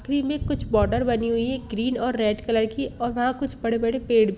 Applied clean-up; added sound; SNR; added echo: none; Thunder; 12 dB; none.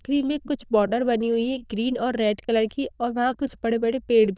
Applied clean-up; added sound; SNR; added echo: neural diffusion model UNIVERSE++.